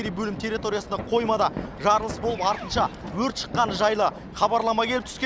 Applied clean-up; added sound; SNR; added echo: none; none; none; none.